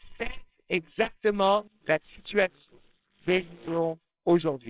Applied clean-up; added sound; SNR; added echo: neural separator model SepFormer WHAMR!.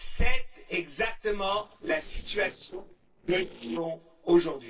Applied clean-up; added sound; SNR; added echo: neural separator model SepFormer DNS4.